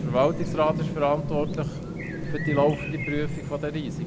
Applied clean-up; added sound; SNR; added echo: none; Chirp, tweet; 3 dB; none.